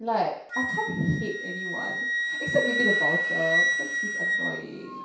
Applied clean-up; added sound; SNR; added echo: none; Wind instrument, woodwind instrument; -2 dB; reverberation time 0.6 s.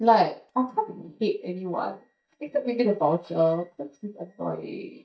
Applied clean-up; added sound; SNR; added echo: neural mask model DeepFilterNet 3.